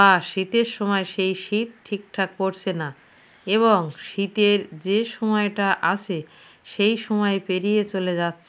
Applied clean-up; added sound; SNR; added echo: none; none; none; none.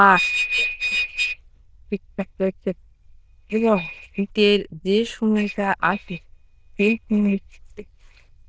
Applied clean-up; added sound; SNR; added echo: neural diffusion model UNIVERSE++.